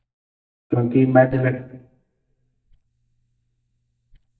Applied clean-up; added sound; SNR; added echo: neural mask model DeepFilterNet 3.